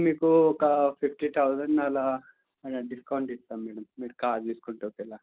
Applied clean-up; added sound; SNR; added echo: none; none; none; none.